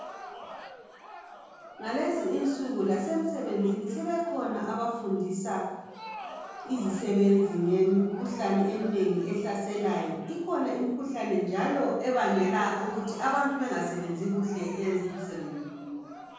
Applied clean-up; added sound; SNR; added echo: none; Crowd; 17 dB; reverberation time 1.3 s.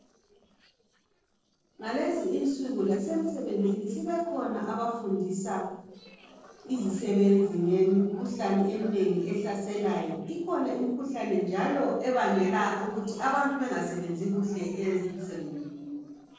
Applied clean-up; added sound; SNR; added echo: neural separator model SepFormer DNS4.